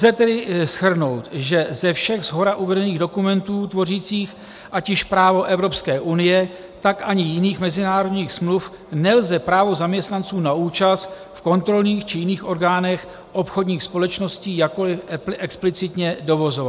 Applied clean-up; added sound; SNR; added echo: none; none; none; none.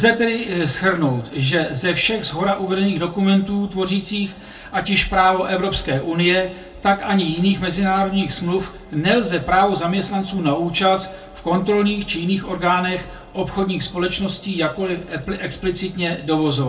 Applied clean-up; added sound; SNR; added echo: none; none; none; reverberation time 0.2 s.